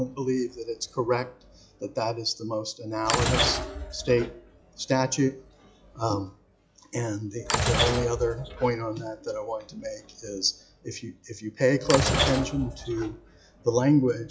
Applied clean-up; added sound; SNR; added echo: classical method log-MMSE.